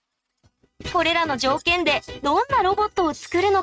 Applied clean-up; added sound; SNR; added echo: neural mask model RNNoise.